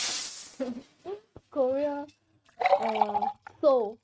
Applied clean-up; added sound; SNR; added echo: neural mask model RNNoise.